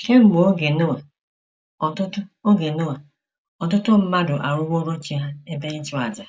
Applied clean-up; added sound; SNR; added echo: none; none; none; none.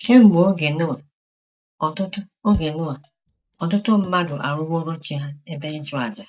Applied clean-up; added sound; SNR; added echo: neural mask model DeepFilterNet 3.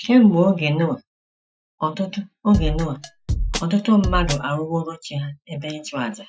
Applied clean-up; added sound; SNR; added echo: classical method Wiener filter.